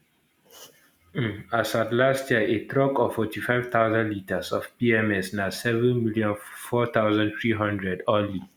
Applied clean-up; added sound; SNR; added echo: none; none; none; none.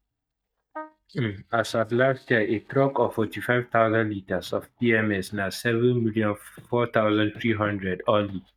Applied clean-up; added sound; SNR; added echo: neural mask model DeepFilterNet 3.